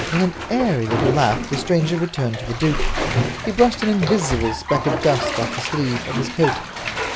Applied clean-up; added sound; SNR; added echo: none; Bathtub (filling or washing); 3 dB; none.